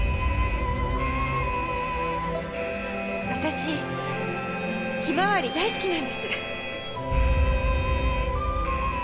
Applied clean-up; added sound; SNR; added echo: none; Alarm; 0 dB; none.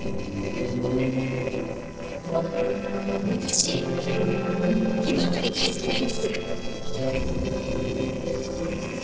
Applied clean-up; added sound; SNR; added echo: neural separator model SepFormer DNS4.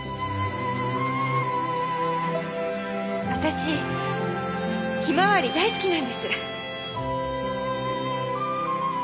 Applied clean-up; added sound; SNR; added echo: none; none; none; none.